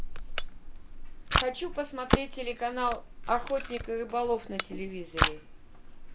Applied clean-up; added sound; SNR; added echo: none; Camera; -2 dB; none.